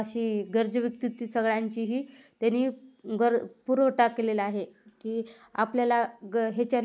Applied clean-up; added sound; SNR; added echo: none; none; none; none.